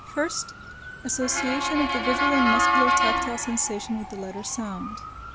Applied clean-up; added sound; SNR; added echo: none; Motor vehicle (road) / Siren; -2 dB; none.